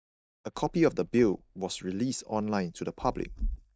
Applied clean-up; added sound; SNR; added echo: neural mask model DeepFilterNet 3.